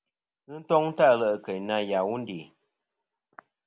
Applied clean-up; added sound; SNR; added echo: none; none; none; none.